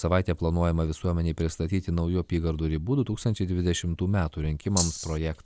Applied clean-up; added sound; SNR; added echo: none; Rattle (instrument); 4 dB; none.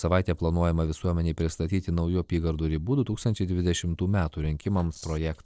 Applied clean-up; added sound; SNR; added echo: neural separator model SepFormer DNS4.